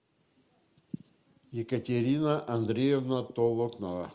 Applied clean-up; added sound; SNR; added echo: none; none; none; none.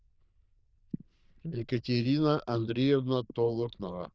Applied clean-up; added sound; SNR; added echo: neural diffusion model UNIVERSE++.